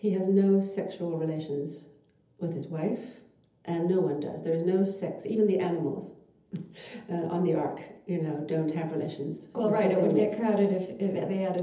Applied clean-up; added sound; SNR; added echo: none; none; none; reverberation time 0.7 s.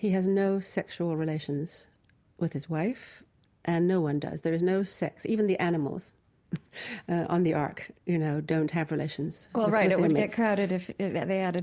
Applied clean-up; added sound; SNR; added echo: none; none; none; none.